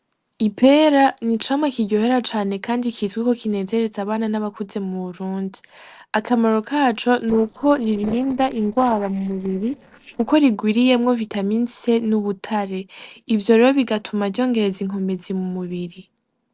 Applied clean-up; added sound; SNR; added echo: neural separator model SepFormer DNS4.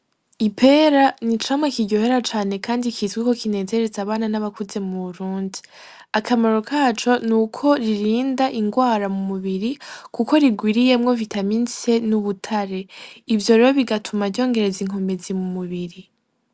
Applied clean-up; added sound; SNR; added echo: none; none; none; none.